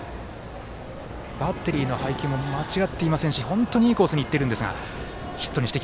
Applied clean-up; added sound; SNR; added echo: none; Run; 13 dB; none.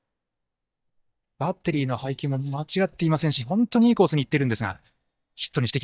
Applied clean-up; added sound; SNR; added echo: neural mask model DeepFilterNet 3.